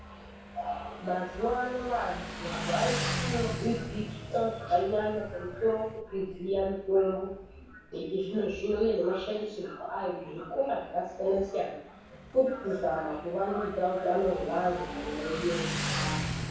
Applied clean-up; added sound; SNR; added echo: none; Motorcycle; 8 dB; reverberation time 0.7 s.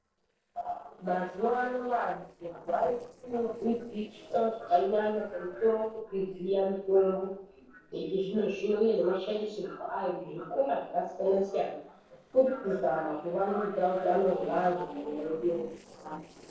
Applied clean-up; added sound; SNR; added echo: neural separator model SepFormer DNS4.